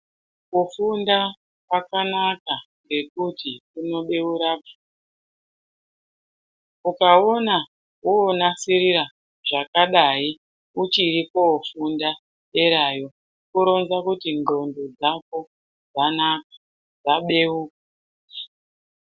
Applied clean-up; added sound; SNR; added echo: none; none; none; none.